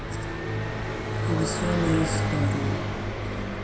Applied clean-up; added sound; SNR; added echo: none; Car passing by; -4 dB; reverberation time 0.7 s.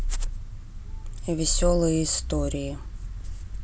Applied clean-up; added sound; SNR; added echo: none; none; none; none.